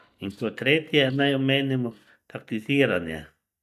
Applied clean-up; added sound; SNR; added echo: neural mask model DeepFilterNet 3.